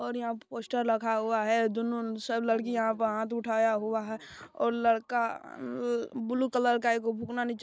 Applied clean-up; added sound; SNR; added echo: none; none; none; none.